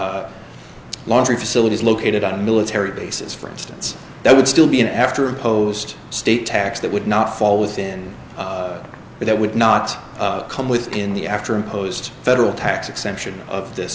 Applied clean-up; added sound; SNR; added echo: none; none; none; none.